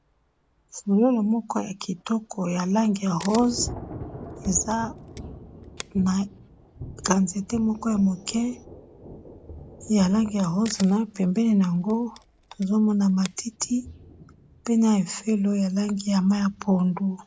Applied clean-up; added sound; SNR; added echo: none; Thunder / Rain + Camera; 17 dB; none.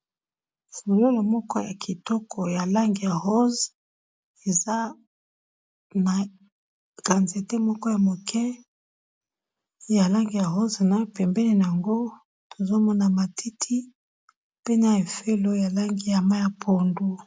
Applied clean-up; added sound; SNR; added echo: none; none; none; none.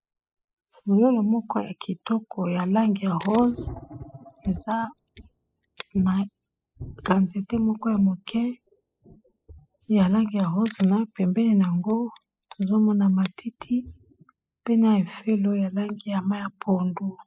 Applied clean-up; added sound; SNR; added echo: classical method spectral subtraction.